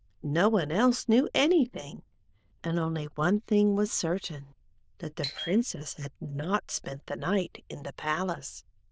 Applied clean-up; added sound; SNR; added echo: neural diffusion model UNIVERSE++.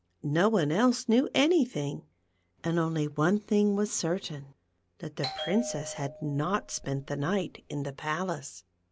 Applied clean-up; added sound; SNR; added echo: none; Bell; 13 dB; none.